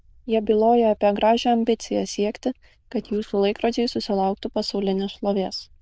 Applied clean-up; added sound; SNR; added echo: neural diffusion model UNIVERSE++.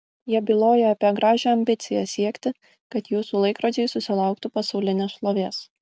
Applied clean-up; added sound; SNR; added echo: none; none; none; none.